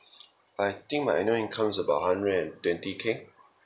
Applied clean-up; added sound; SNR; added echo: none; none; none; none.